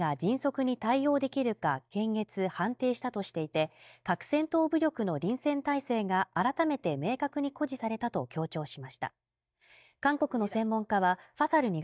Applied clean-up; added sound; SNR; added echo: neural mask model DeepFilterNet 3.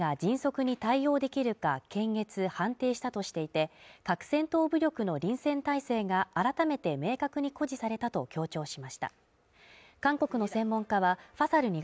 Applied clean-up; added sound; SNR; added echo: none; none; none; none.